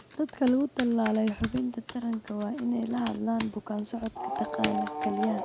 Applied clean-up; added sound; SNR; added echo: none; Computer keyboard; 13 dB; none.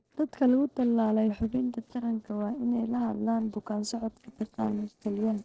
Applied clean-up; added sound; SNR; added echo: neural separator model SepFormer DNS4.